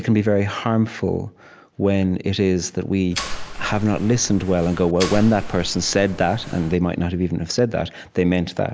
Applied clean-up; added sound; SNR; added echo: none; Mechanisms; 10 dB; none.